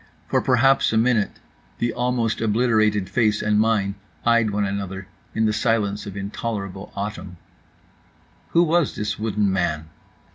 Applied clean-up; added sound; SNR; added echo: none; none; none; none.